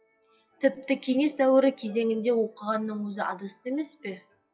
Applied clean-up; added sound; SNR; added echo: classical method WPE with log-MMSE.